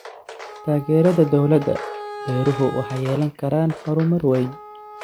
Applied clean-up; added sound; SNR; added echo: none; Wind instrument, woodwind instrument + Walk, footsteps; 14 dB; none.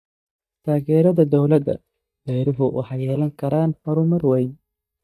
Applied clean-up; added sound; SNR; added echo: neural mask model DeepFilterNet 3.